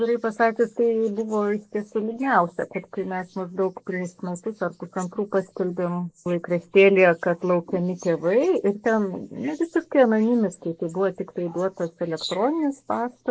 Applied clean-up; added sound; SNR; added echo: neural mask model Resemble Enhance denoiser.